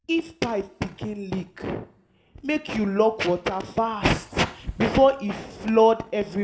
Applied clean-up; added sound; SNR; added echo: none; none; none; reverberation time 1.0 s.